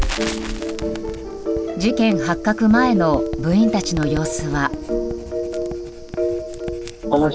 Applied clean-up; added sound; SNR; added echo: none; Crackle + Writing; 11 dB; none.